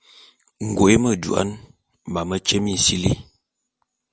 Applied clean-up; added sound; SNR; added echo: none; none; none; none.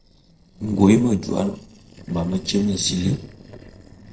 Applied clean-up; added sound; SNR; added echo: neural separator model SepFormer DNS4.